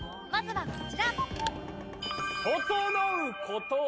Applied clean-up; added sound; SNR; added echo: none; Clock + Drum / Drum kit; 9 dB; none.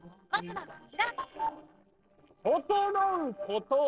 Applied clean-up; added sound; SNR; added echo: neural separator model SepFormer DNS4.